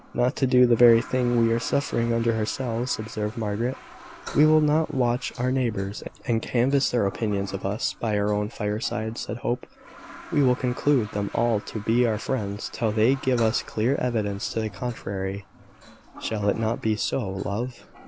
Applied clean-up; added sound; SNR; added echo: none; Toilet flush; 19 dB; none.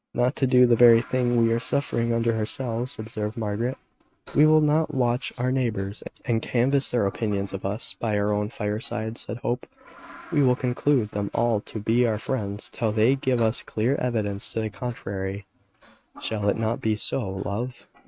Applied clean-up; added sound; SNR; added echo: neural mask model RNNoise.